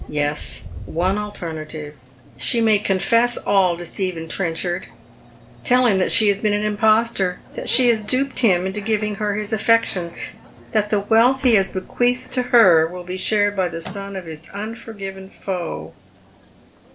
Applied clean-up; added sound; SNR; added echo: none; Microwave oven; 19 dB; none.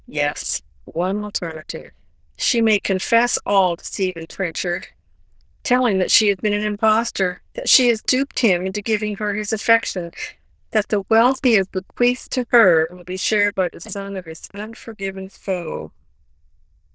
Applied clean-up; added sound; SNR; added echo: neural diffusion model UNIVERSE++.